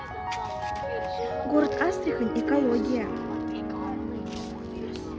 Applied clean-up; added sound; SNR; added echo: none; Piano; 1 dB; none.